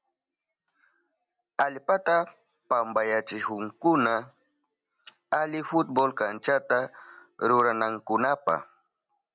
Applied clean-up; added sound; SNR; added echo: none; none; none; none.